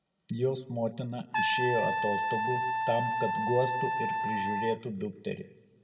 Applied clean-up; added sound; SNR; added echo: none; Trumpet; -2 dB; reverberation time 1.3 s.